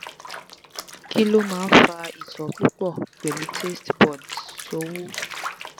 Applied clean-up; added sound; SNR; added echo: none; Bathtub (filling or washing) / Water; 13 dB; none.